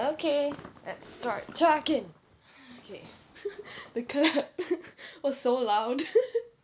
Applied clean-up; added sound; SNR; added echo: none; none; none; none.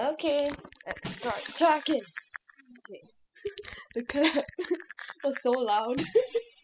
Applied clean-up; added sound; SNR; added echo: classical method spectral subtraction.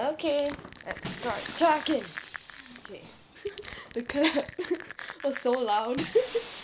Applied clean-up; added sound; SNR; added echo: none; Crushing + Shatter; 13 dB; none.